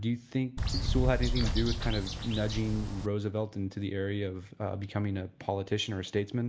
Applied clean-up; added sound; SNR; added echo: none; Bird; -1 dB; none.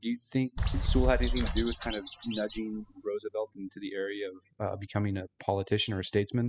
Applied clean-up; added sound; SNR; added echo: classical method spectral subtraction.